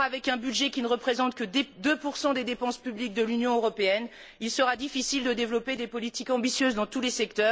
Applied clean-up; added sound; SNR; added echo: none; none; none; none.